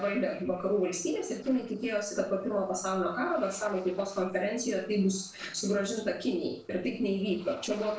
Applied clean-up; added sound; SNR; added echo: neural separator model SepFormer DNS4.